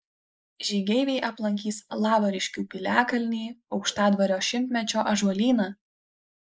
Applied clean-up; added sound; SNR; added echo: neural mask model Resemble Enhance denoiser.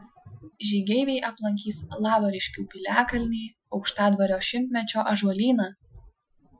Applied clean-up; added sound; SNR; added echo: classical method Wiener filter.